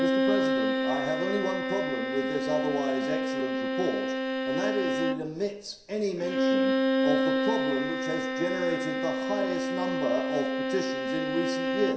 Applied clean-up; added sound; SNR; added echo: none; Bowed string instrument; -4 dB; reverberation time 0.7 s.